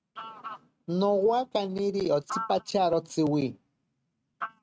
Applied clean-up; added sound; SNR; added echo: neural mask model RNNoise.